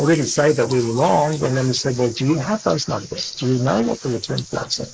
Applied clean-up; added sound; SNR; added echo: neural mask model Resemble Enhance denoiser.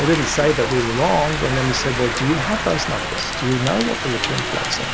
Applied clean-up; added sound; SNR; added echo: none; Rain; 3 dB; none.